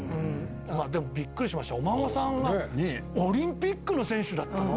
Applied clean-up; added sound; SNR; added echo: none; none; none; none.